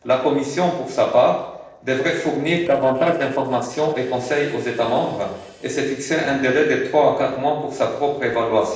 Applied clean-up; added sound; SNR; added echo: neural separator model SepFormer DNS4.